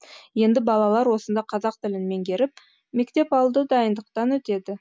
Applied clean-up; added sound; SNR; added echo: none; none; none; none.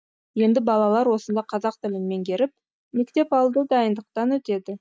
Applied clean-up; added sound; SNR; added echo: neural mask model DeepFilterNet 3.